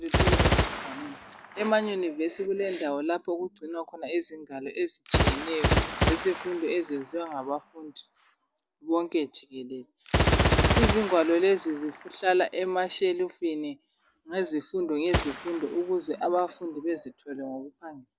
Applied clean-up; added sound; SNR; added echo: none; Gunshot, gunfire; 1 dB; none.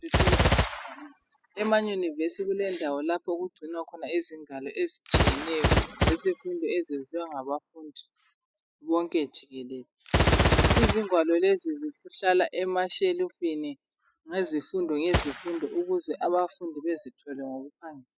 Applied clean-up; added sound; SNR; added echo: classical method spectral subtraction.